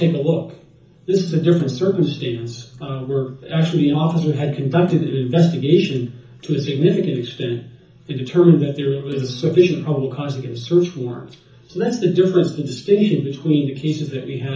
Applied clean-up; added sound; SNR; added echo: none; Acoustic guitar; 20 dB; reverberation time 0.6 s.